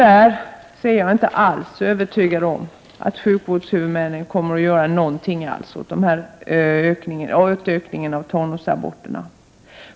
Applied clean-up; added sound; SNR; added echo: none; none; none; none.